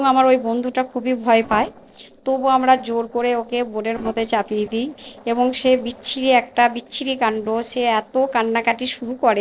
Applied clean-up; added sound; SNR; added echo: neural separator model SepFormer DNS4.